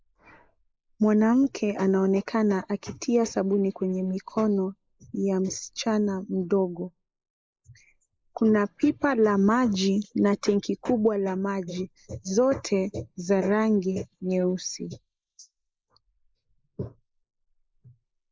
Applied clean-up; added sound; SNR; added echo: neural mask model Resemble Enhance denoiser.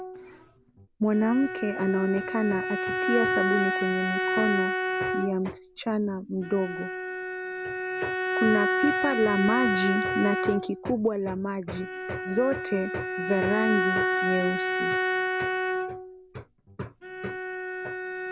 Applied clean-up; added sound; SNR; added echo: none; Bowed string instrument; 1 dB; none.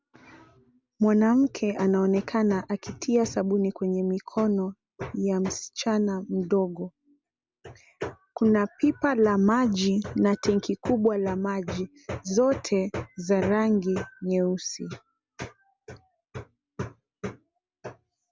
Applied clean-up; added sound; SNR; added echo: none; none; none; none.